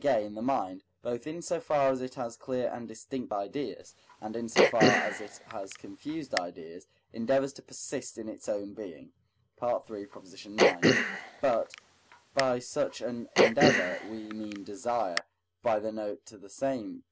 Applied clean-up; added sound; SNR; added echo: none; Cough; -3 dB; none.